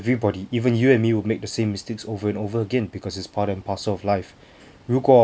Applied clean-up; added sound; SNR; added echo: none; none; none; none.